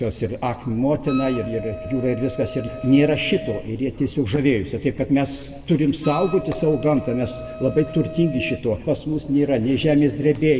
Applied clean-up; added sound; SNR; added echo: none; Wind instrument, woodwind instrument; 15 dB; reverberation time 1.2 s.